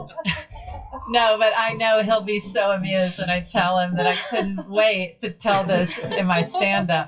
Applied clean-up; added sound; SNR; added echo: classical method WPE with log-MMSE.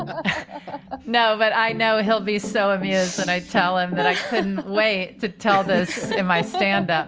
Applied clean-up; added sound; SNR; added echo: none; none; none; none.